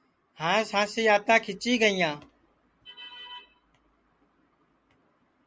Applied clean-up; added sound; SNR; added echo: none; none; none; none.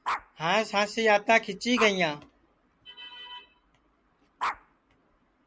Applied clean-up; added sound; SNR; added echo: none; Dog; 10 dB; none.